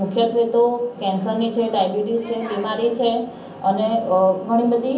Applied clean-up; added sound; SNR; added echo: none; none; none; reverberation time 0.6 s.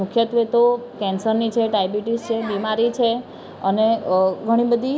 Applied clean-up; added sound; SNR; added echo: none; none; none; none.